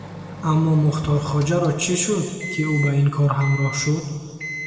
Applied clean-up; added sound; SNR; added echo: none; Microwave oven; 13 dB; reverberation time 2.1 s.